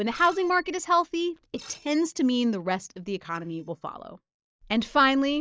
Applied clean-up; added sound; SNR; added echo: neural mask model DeepFilterNet 3.